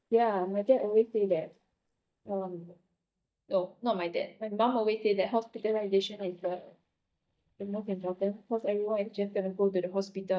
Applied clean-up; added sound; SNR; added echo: neural mask model DeepFilterNet 3.